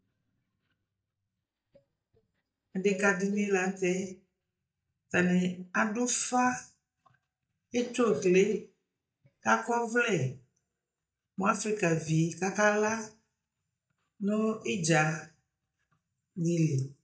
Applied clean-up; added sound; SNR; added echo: neural mask model DeepFilterNet 3.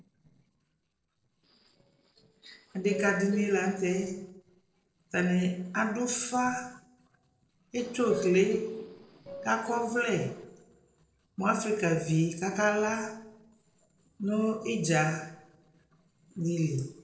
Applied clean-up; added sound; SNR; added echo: neural separator model SepFormer DNS4.